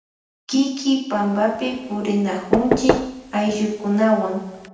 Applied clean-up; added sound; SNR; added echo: none; Knock / Wood; 5 dB; reverberation time 0.9 s.